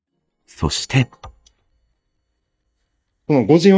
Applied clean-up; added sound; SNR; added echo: neural mask model DeepFilterNet 3.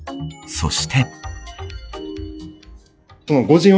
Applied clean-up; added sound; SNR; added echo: classical method log-MMSE.